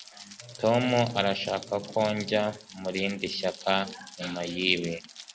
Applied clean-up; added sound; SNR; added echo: none; Rain; 18 dB; none.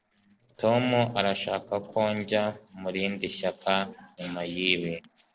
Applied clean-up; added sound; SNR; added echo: neural separator model SepFormer DNS4.